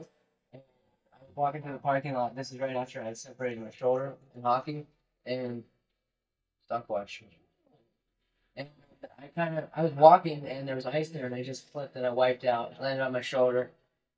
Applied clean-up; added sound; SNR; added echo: neural mask model DeepFilterNet 3.